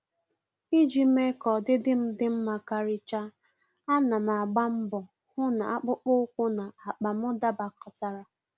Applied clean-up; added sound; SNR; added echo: none; none; none; none.